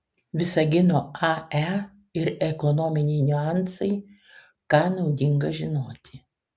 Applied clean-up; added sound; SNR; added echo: none; none; none; none.